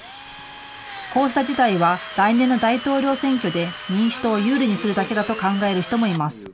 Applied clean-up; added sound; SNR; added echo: none; Drill; 13 dB; none.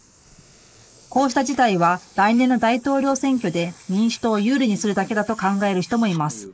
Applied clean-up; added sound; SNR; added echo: neural mask model Resemble Enhance denoiser.